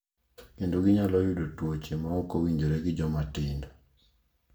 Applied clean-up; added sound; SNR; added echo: none; none; none; reverberation time 0.4 s.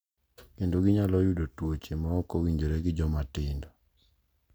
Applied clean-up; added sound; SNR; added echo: none; none; none; none.